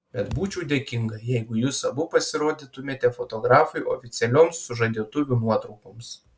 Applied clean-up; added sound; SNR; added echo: none; Thump, thud; 15 dB; none.